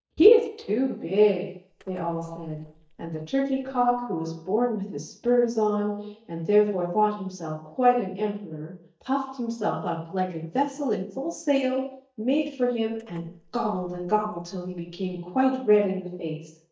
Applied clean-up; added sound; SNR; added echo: neural mask model DeepFilterNet 3.